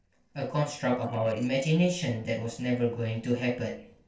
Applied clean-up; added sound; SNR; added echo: neural separator model SepFormer DNS4.